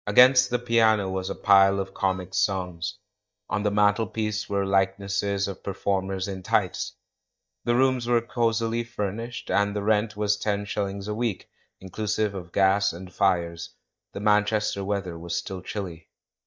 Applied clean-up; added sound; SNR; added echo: neural mask model DeepFilterNet 3.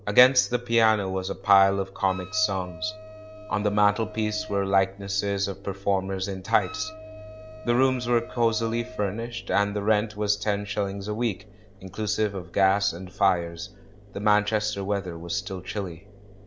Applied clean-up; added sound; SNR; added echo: none; Wind instrument, woodwind instrument + Engine; 18 dB; none.